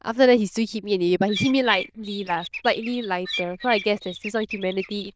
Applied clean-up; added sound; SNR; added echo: neural diffusion model UNIVERSE++.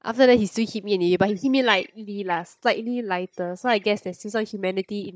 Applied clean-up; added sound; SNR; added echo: neural mask model DeepFilterNet 3.